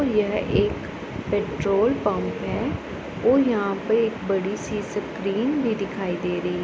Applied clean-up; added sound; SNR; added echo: none; none; none; none.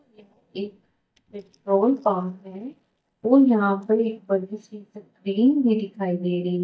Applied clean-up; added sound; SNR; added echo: neural mask model DeepFilterNet 3.